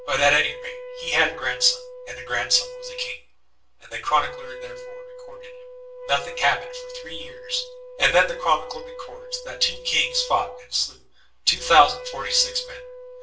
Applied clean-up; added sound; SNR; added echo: none; Wind instrument, woodwind instrument; 13 dB; reverberation time 0.3 s.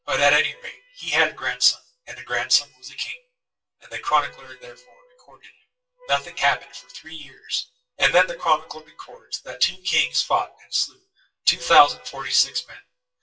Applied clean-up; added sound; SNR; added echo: classical method WPE with log-MMSE.